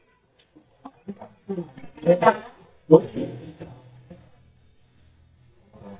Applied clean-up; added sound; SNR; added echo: neural mask model DeepFilterNet 3.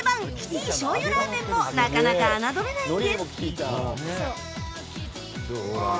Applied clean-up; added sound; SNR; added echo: none; none; none; none.